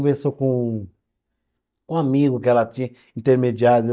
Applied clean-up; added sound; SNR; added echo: neural mask model DeepFilterNet 3.